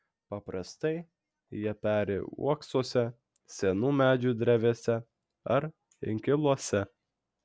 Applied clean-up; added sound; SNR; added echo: none; none; none; none.